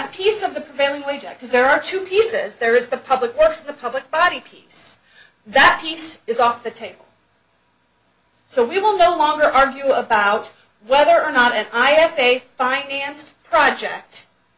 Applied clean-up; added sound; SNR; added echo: none; none; none; none.